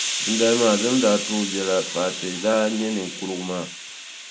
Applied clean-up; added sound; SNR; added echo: none; Hiss; 6 dB; none.